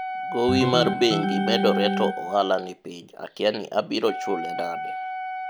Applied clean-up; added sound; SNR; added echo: none; Wind instrument, woodwind instrument + Organ; 3 dB; none.